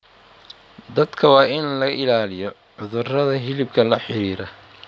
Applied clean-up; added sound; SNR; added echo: none; none; none; none.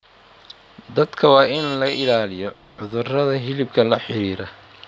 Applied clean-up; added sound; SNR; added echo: none; Traffic noise, roadway noise / Vehicle horn, car horn, honking; 17 dB; none.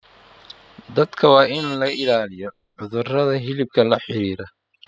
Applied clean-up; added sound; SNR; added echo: classical method spectral subtraction.